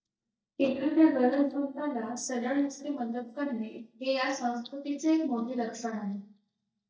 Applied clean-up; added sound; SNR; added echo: neural mask model DeepFilterNet 3.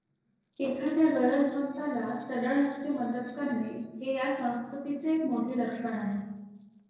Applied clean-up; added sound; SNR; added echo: neural separator model SepFormer DNS4.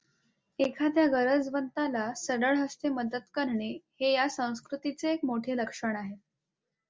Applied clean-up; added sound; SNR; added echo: none; none; none; none.